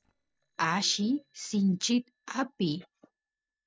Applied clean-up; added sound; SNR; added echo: neural separator model SepFormer DNS4.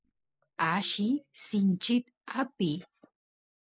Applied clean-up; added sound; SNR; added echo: neural mask model Resemble Enhance denoiser.